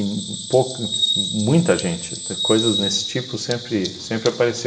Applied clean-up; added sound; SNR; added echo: none; Bird vocalization, bird call, bird song; 4 dB; reverberation time 0.9 s.